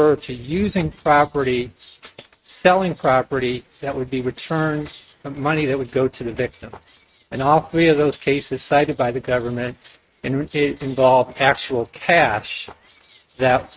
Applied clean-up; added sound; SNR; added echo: neural mask model RNNoise.